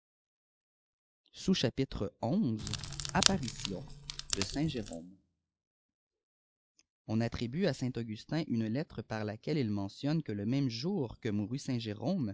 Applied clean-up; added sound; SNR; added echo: classical method log-MMSE.